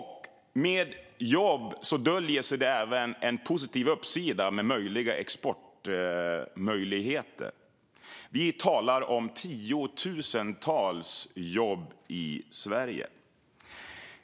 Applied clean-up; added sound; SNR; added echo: none; none; none; none.